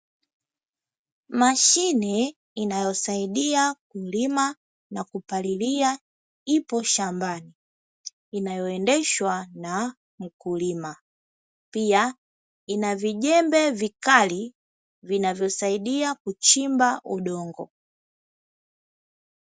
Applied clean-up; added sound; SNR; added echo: none; none; none; none.